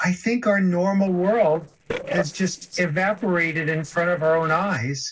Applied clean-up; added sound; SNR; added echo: neural separator model SepFormer DNS4.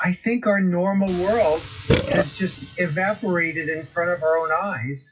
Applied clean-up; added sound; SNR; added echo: classical method WPE with log-MMSE.